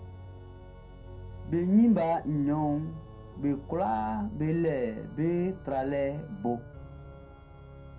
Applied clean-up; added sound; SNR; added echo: none; Organ; 15 dB; reverberation time 0.2 s.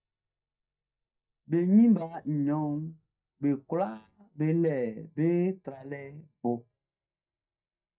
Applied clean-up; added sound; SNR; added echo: neural mask model DeepFilterNet 3.